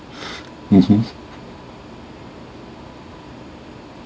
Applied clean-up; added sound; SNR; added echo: none; none; none; none.